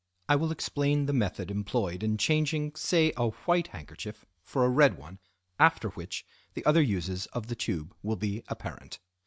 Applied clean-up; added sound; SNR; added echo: none; none; none; none.